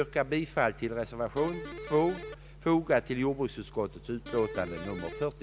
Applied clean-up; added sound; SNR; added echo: none; Electric guitar; 11 dB; none.